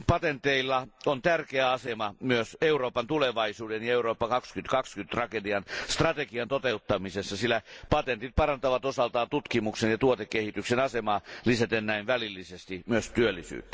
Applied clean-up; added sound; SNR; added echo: none; none; none; none.